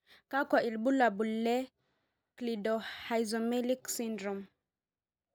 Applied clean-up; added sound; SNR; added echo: none; none; none; none.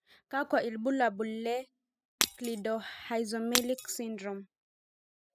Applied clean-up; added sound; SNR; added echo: classical method spectral subtraction.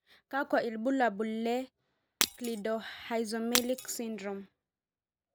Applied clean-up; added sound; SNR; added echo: none; Shatter; 0 dB; none.